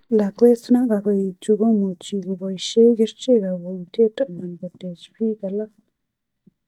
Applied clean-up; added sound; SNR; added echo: neural mask model DeepFilterNet 3.